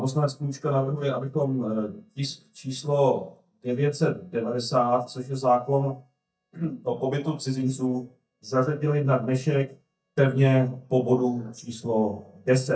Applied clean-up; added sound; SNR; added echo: neural mask model DeepFilterNet 3.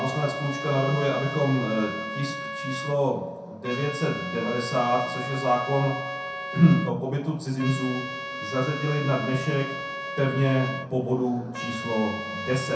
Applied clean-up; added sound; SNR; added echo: none; Trumpet; 8 dB; reverberation time 0.6 s.